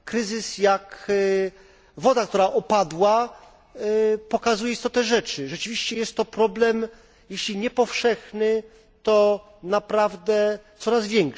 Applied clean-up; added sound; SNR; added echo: none; none; none; none.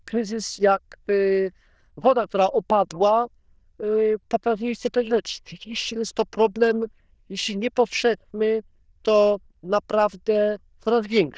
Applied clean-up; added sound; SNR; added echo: neural diffusion model UNIVERSE++.